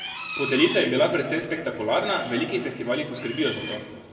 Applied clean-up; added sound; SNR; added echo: none; Livestock, farm animals, working animals; 11 dB; reverberation time 1.7 s.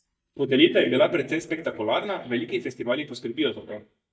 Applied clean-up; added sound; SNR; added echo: neural mask model DeepFilterNet 3.